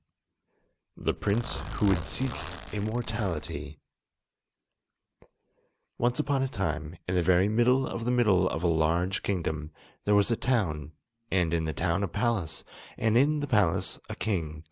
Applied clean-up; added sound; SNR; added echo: none; Zipper (clothing); 9 dB; none.